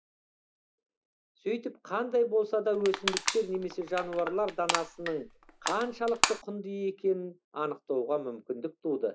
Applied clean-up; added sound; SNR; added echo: none; Crushing; 3 dB; none.